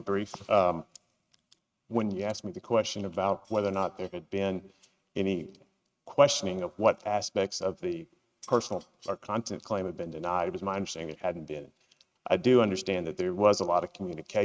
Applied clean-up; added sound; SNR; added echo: neural mask model RNNoise.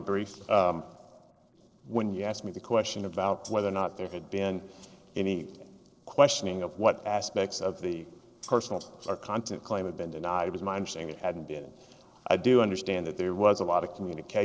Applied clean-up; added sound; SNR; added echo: neural separator model SepFormer DNS4.